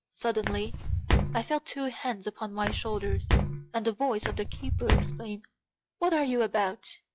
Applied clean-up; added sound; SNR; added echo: classical method log-MMSE.